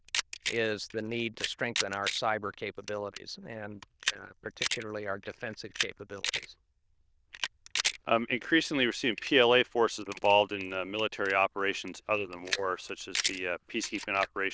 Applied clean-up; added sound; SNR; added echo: neural diffusion model UNIVERSE++.